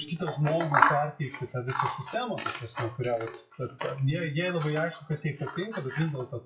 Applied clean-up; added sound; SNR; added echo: classical method WPE with log-MMSE.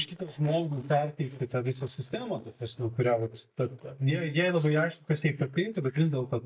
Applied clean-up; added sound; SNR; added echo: neural mask model DeepFilterNet 3.